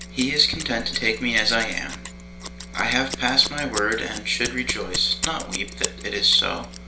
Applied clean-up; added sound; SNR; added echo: none; Scissors; 10 dB; reverberation time 0.4 s.